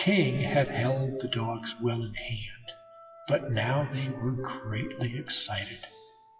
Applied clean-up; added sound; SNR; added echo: classical method WPE with log-MMSE.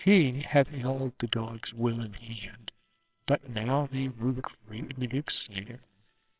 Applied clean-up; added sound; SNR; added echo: neural separator model SepFormer WHAMR!.